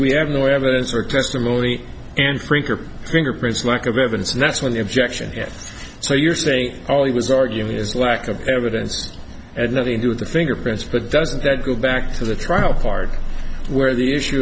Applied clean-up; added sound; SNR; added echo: none; none; none; none.